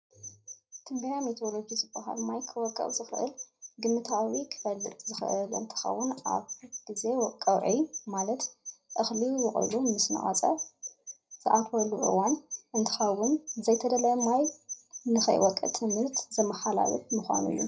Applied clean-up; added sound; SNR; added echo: none; none; none; reverberation time 0.4 s.